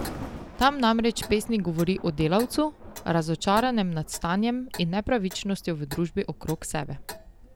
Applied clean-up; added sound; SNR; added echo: none; Clock + Thunder; 14 dB; none.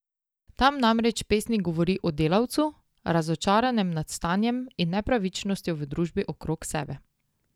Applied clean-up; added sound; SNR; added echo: none; none; none; none.